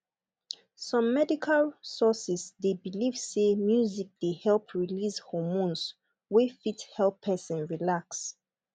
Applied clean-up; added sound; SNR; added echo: none; none; none; none.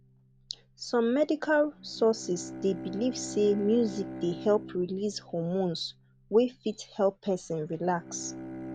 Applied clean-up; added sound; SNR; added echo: none; Bowed string instrument; 14 dB; none.